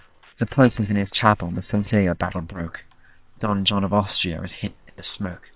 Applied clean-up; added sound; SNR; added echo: neural separator model SepFormer WHAM!.